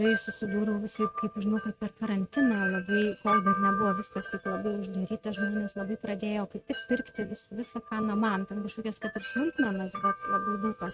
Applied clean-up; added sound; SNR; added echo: neural mask model RNNoise.